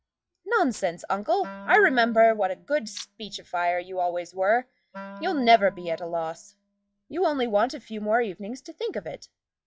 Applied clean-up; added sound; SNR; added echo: classical method log-MMSE.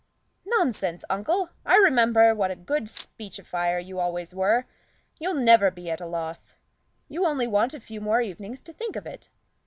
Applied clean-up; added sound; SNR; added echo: none; none; none; none.